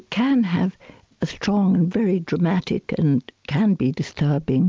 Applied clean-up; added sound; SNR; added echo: none; none; none; none.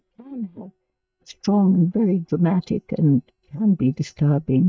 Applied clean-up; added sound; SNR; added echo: neural mask model DeepFilterNet 3.